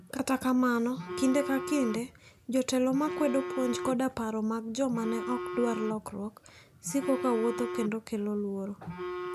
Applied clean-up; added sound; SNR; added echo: none; Telephone; 9 dB; none.